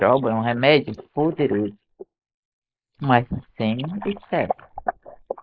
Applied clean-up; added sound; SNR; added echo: neural mask model Resemble Enhance denoiser.